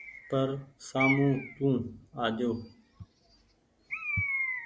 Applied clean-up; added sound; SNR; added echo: none; Bird; 6 dB; none.